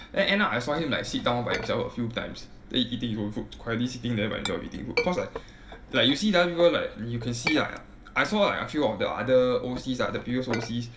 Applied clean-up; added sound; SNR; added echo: none; Chink, clink; 13 dB; reverberation time 0.7 s.